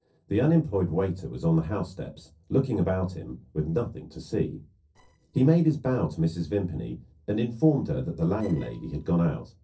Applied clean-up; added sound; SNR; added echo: neural separator model SepFormer DNS4.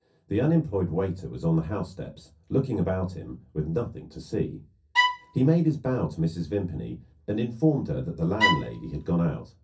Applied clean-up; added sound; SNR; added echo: none; Bowed string instrument; 0 dB; reverberation time 0.3 s.